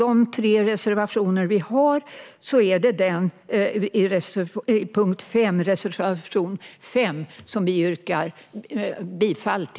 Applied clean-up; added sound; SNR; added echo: none; none; none; none.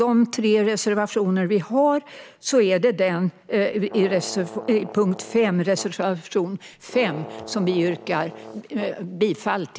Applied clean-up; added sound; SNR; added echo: none; Brass instrument; 16 dB; none.